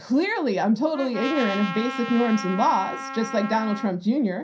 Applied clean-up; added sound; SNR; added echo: none; Trumpet; 10 dB; reverberation time 0.3 s.